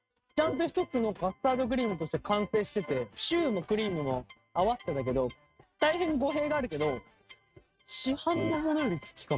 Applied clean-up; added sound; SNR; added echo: neural mask model RNNoise.